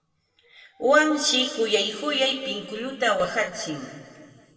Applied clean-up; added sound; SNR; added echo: none; none; none; reverberation time 1.9 s.